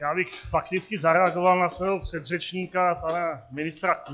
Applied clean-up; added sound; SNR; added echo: classical method log-MMSE.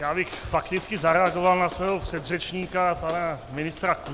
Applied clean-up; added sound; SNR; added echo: none; Walk, footsteps; 16 dB; none.